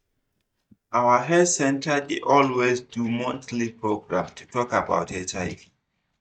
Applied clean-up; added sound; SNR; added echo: neural mask model DeepFilterNet 3.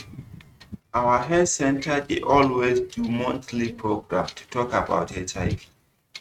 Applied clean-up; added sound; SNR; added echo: neural mask model RNNoise.